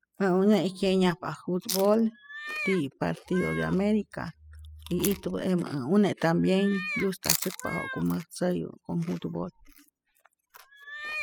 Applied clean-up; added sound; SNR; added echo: classical method spectral subtraction.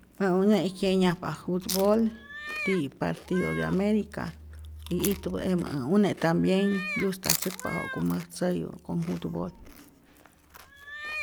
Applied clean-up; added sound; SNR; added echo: none; Chewing, mastication + Meow; 11 dB; none.